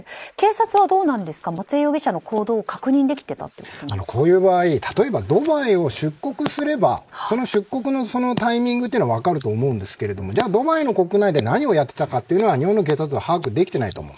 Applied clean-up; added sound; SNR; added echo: neural mask model Resemble Enhance denoiser.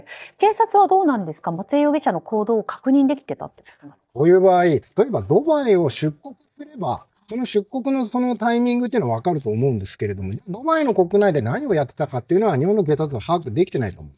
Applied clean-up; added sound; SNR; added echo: neural mask model DeepFilterNet 3.